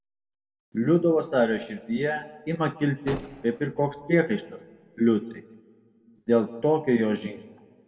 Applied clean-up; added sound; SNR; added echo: none; Gunshot, gunfire; 15 dB; reverberation time 1.0 s.